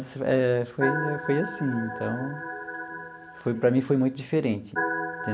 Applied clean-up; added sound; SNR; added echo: none; Organ; 7 dB; none.